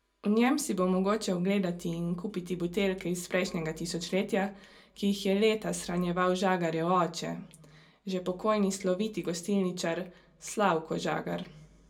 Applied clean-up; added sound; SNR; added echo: none; none; none; reverberation time 0.2 s.